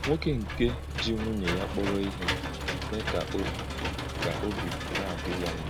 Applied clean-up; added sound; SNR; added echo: none; Engine / Mechanisms; 0 dB; none.